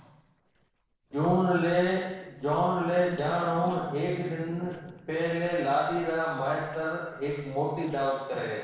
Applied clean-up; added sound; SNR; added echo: neural separator model SepFormer DNS4.